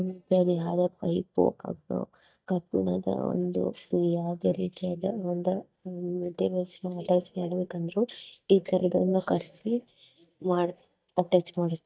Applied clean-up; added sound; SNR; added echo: neural mask model DeepFilterNet 3.